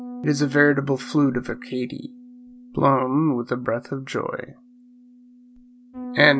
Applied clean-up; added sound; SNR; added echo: none; Bass guitar; 16 dB; none.